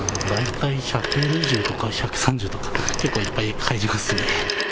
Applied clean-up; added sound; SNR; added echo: none; Telephone; 5 dB; none.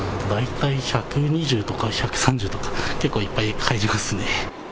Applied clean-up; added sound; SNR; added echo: none; none; none; none.